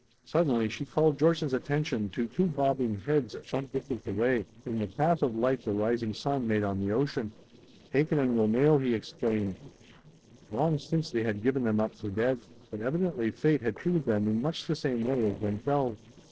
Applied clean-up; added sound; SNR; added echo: neural separator model SepFormer DNS4.